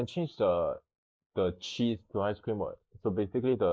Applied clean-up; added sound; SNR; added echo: neural mask model Resemble Enhance denoiser.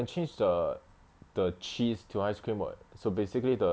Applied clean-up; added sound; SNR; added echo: none; none; none; none.